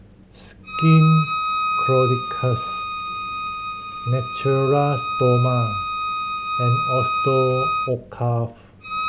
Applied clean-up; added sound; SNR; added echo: none; Bowed string instrument; 4 dB; none.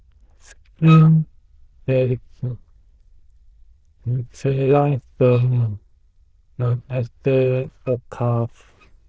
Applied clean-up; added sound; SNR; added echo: neural diffusion model UNIVERSE++.